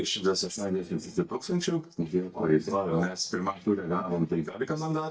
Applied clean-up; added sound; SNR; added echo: neural mask model DeepFilterNet 3.